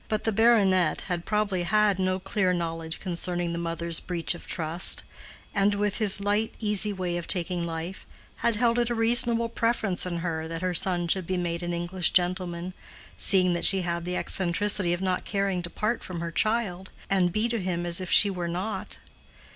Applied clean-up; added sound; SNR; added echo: none; none; none; none.